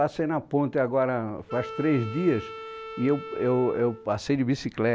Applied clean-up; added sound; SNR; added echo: none; Wind instrument, woodwind instrument; 14 dB; none.